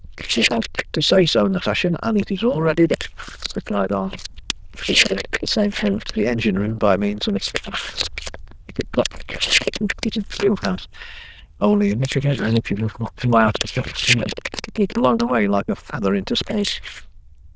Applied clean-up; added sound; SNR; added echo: neural diffusion model UNIVERSE++.